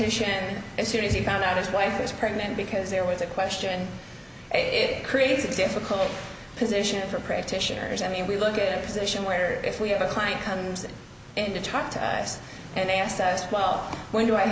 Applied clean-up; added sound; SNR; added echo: none; none; none; none.